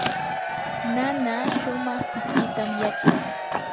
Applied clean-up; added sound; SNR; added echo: none; Chewing, mastication + Crowd / Cheering; -4 dB; none.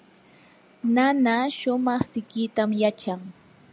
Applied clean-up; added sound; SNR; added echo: none; none; none; none.